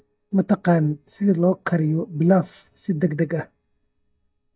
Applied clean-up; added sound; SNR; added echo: neural mask model DeepFilterNet 3.